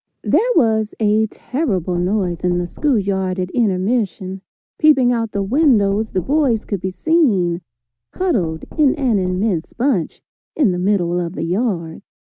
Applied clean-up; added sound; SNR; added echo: none; Knock; 17 dB; none.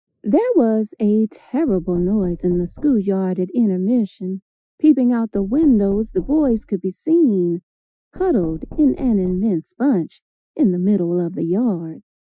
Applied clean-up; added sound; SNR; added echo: classical method Wiener filter.